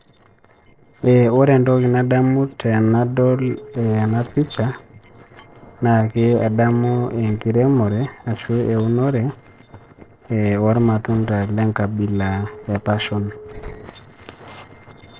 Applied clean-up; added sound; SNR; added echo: neural separator model SepFormer DNS4.